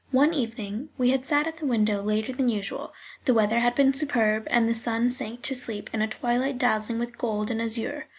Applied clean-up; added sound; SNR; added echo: none; none; none; none.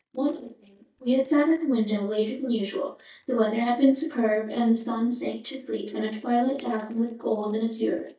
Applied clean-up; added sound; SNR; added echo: neural mask model DeepFilterNet 3.